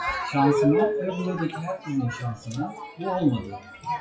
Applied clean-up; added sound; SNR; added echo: classical method WPE with log-MMSE.